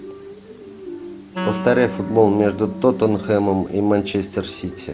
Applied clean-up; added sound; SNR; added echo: none; Wind instrument, woodwind instrument; 10 dB; none.